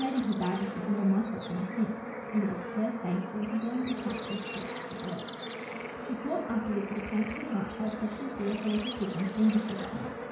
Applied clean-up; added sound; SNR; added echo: none; Bird / Insect / Frog; 5 dB; reverberation time 0.6 s.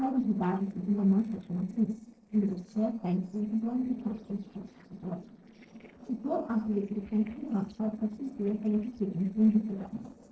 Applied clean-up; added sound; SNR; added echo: neural separator model SepFormer DNS4.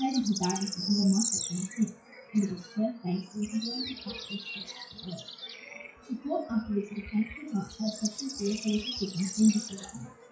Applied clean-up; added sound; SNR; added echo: classical method WPE with log-MMSE.